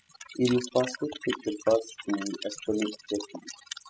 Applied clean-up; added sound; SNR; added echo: classical method spectral subtraction.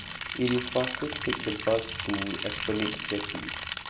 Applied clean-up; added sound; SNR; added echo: none; Liquid; 3 dB; none.